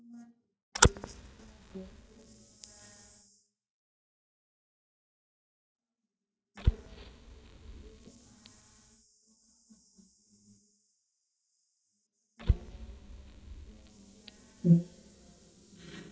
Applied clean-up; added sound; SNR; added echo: neural mask model DeepFilterNet 3.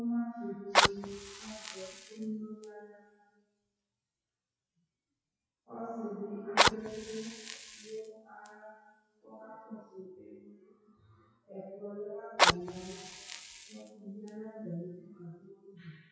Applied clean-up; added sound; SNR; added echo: classical method WPE with log-MMSE.